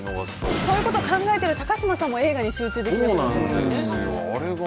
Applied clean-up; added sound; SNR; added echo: none; Gunshot, gunfire; 11 dB; none.